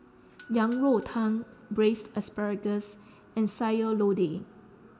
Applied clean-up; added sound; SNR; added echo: none; Doorbell; 17 dB; reverberation time 2.1 s.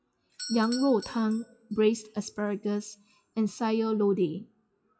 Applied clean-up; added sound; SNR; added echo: classical method WPE with log-MMSE.